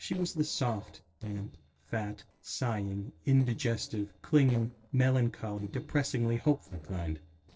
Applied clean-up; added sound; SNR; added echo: neural separator model SepFormer DNS4.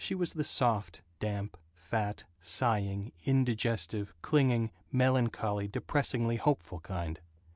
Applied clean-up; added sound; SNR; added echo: none; none; none; none.